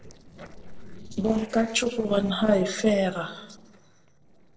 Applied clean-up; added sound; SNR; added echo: neural separator model SepFormer DNS4.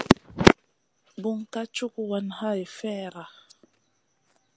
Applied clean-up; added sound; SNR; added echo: none; none; none; none.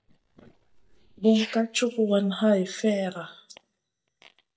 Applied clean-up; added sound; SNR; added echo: neural mask model DeepFilterNet 3.